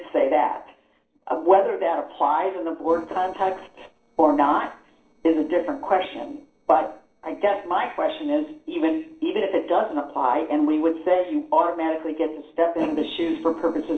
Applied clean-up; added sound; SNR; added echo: neural separator model SepFormer DNS4.